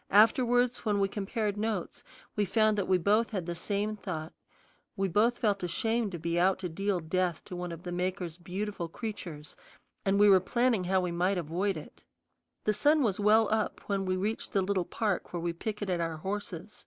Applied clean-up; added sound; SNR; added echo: none; none; none; none.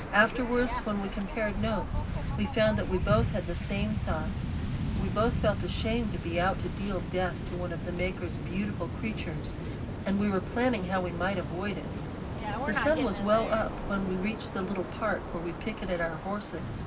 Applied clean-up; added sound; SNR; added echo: none; Waves, surf; 2 dB; reverberation time 0.4 s.